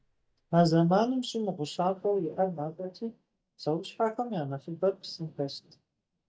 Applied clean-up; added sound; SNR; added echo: neural mask model DeepFilterNet 3.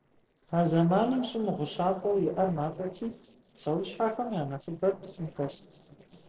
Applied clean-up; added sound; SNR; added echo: neural separator model SepFormer DNS4.